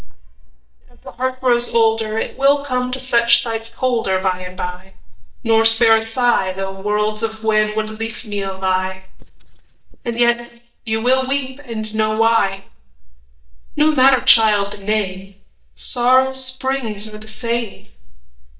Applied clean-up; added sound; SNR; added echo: neural mask model DeepFilterNet 3.